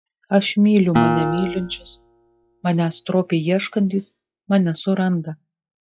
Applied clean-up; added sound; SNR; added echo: classical method log-MMSE.